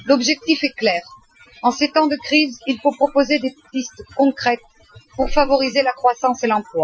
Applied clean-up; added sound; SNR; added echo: classical method Wiener filter.